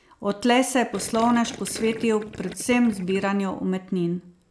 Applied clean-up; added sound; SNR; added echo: none; Gurgling; 15 dB; none.